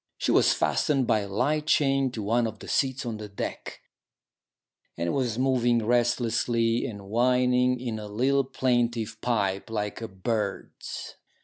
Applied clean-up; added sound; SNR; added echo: none; none; none; none.